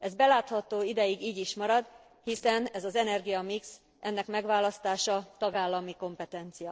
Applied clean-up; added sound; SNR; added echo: neural separator model SepFormer DNS4.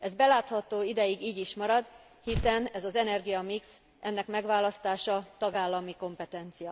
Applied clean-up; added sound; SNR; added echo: none; Tearing; 10 dB; none.